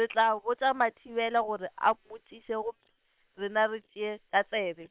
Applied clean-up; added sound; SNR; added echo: neural separator model SepFormer WHAM!.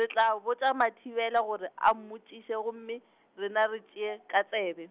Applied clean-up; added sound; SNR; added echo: none; none; none; none.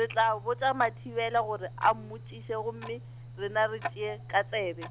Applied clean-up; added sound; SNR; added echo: none; Tick-tock; 12 dB; none.